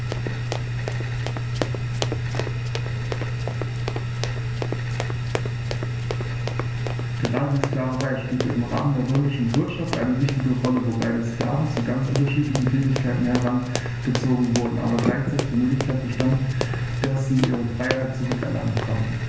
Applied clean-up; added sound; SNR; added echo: none; Run; 10 dB; reverberation time 1.4 s.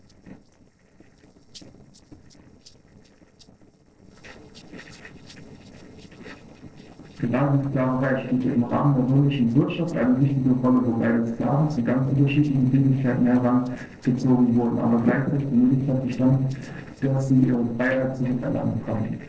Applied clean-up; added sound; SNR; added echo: neural separator model SepFormer DNS4.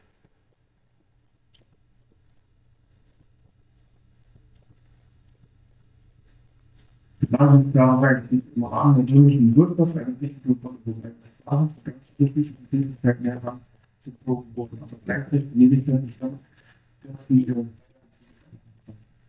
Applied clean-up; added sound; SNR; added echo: neural mask model DeepFilterNet 3.